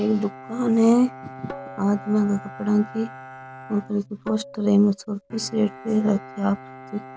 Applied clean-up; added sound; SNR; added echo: none; Bowed string instrument + Tabla; 16 dB; none.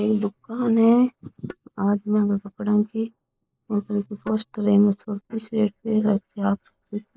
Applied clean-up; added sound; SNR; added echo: neural mask model Resemble Enhance denoiser.